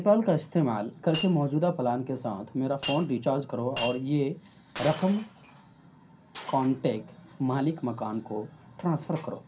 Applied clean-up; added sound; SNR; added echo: none; Shatter; 14 dB; reverberation time 0.3 s.